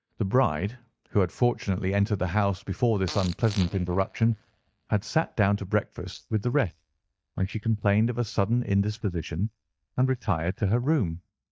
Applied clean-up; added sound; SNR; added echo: neural mask model DeepFilterNet 3.